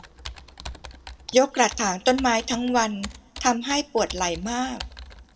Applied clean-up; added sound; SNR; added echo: none; Computer keyboard; 16 dB; reverberation time 0.3 s.